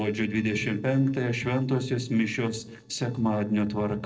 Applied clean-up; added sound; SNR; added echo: neural separator model SepFormer DNS4.